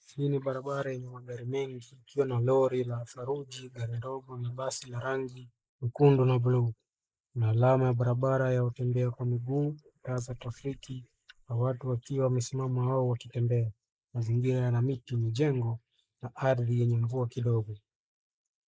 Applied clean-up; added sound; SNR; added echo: neural mask model Resemble Enhance denoiser.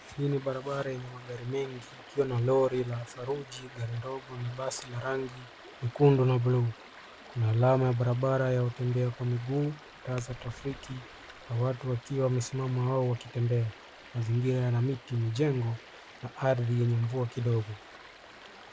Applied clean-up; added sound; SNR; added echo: none; Stream; 19 dB; none.